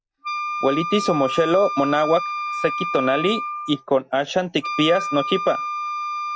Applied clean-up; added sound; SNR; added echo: none; Wind instrument, woodwind instrument; 5 dB; none.